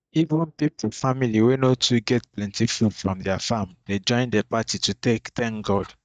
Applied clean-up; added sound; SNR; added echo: neural mask model DeepFilterNet 3.